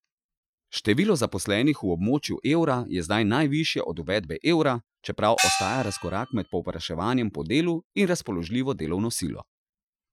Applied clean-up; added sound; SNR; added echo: classical method Wiener filter.